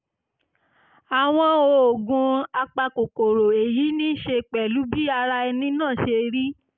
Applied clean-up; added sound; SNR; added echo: none; none; none; none.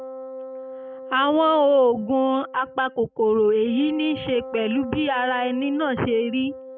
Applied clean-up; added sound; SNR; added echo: none; Wind instrument, woodwind instrument; 14 dB; none.